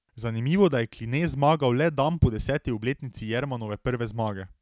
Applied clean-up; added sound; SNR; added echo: none; none; none; none.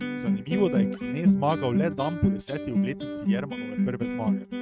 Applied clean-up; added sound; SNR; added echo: neural mask model RNNoise.